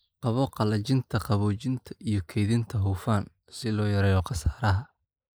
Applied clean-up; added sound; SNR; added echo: neural mask model Resemble Enhance denoiser.